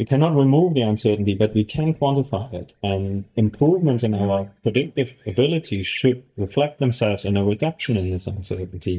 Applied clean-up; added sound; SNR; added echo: neural mask model DeepFilterNet 3.